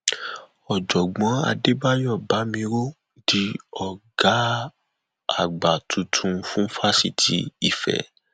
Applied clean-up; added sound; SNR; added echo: none; none; none; none.